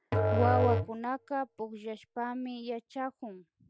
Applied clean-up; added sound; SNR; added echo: none; Musical instrument; -2 dB; none.